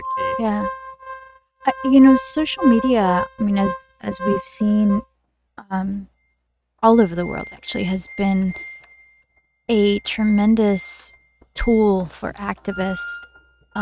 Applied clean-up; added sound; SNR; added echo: neural mask model RNNoise.